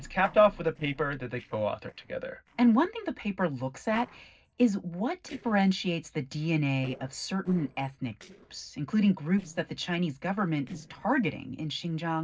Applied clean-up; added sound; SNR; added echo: neural separator model SepFormer DNS4.